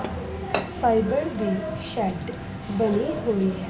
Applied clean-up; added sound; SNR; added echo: none; Drum kit; 17 dB; none.